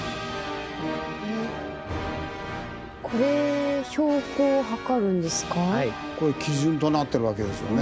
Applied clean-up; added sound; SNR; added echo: none; none; none; none.